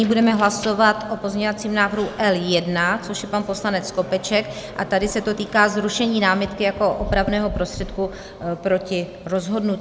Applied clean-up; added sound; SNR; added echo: none; none; none; none.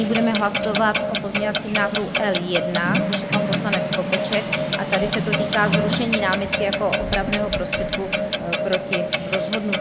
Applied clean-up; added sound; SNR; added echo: none; Clock; -2 dB; none.